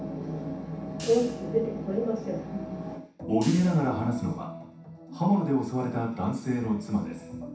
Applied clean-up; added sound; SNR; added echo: none; Hi-hat; 20 dB; reverberation time 0.7 s.